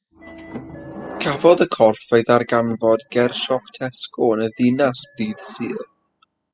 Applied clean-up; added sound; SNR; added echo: classical method spectral subtraction.